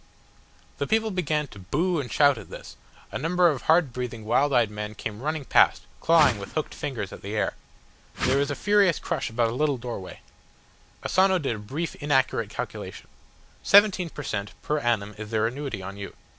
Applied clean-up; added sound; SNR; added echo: none; Whoosh, swoosh, swish; 5 dB; none.